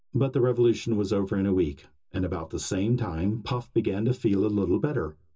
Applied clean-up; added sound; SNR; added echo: none; none; none; reverberation time 0.2 s.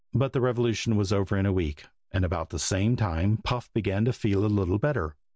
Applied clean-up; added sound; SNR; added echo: none; none; none; none.